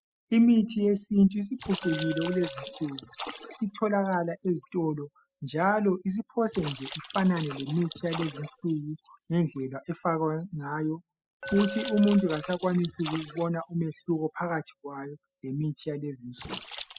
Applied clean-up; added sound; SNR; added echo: classical method spectral subtraction.